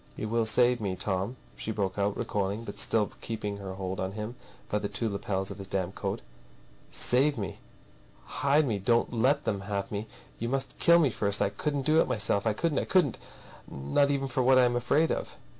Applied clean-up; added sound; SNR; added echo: none; none; none; none.